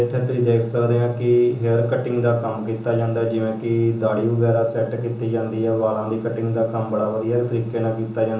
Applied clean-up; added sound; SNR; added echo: none; none; none; reverberation time 0.6 s.